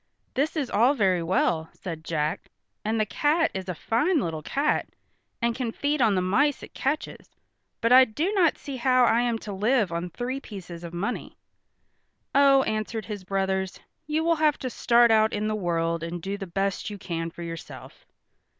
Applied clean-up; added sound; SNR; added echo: none; none; none; none.